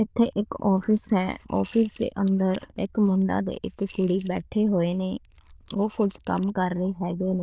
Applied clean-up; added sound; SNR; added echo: neural diffusion model UNIVERSE++.